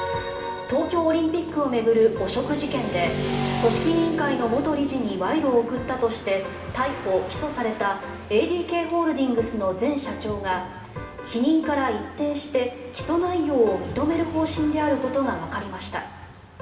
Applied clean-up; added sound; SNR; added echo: none; Motorcycle / Traffic noise, roadway noise; 11 dB; reverberation time 2.9 s.